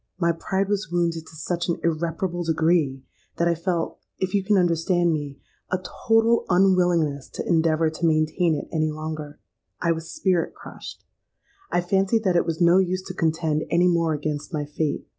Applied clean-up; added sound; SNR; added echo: none; none; none; none.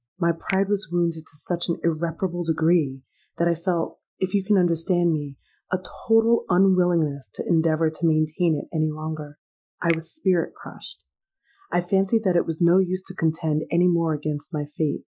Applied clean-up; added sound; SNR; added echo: classical method Wiener filter.